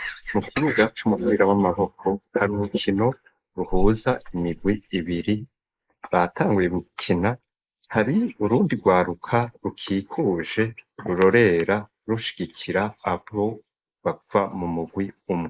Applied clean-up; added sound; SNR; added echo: neural mask model Resemble Enhance denoiser.